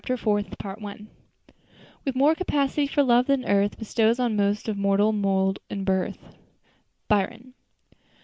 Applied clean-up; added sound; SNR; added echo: none; none; none; none.